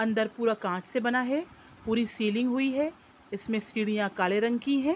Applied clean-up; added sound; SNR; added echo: none; none; none; none.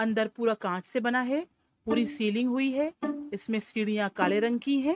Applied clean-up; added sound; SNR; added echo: neural mask model RNNoise.